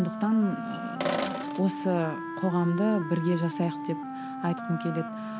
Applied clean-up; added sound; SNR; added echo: none; Sink (filling or washing) + Wind instrument, woodwind instrument; 6 dB; none.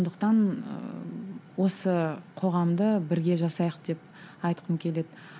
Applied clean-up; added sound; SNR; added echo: none; none; none; none.